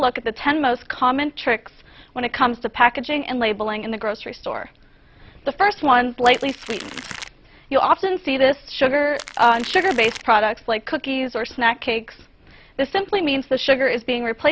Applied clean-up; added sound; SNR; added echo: none; Crackle; 15 dB; none.